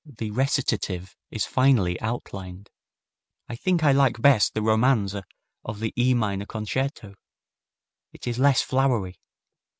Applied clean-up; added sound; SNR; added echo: none; none; none; none.